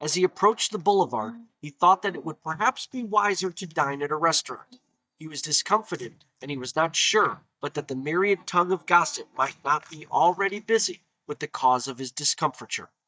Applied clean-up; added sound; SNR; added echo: neural mask model DeepFilterNet 3.